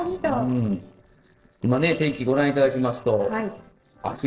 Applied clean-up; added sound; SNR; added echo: neural separator model SepFormer DNS4.